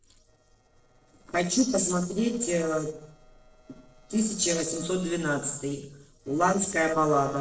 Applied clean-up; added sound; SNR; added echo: neural separator model SepFormer DNS4.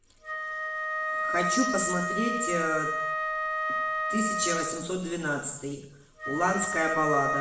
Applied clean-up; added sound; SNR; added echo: none; Wind instrument, woodwind instrument; 0 dB; reverberation time 0.7 s.